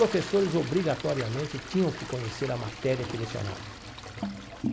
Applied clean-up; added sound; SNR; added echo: none; Toilet flush; 9 dB; none.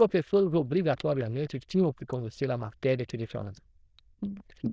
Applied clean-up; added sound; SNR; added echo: neural diffusion model UNIVERSE++.